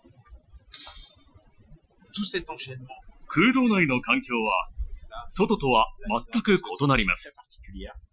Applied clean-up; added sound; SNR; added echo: classical method Wiener filter.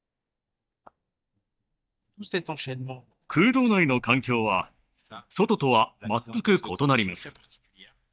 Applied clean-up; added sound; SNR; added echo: neural mask model DeepFilterNet 3.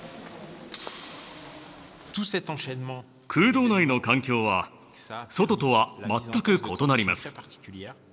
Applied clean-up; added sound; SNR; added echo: none; none; none; none.